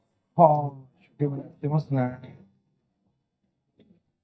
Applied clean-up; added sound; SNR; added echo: neural mask model DeepFilterNet 3.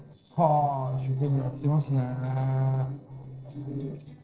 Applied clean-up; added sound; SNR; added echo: neural separator model SepFormer DNS4.